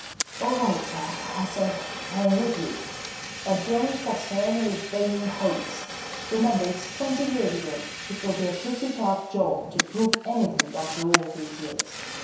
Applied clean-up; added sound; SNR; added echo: none; Fire; 6 dB; reverberation time 0.7 s.